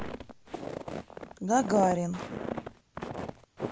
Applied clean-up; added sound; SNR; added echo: none; Walk, footsteps; 6 dB; none.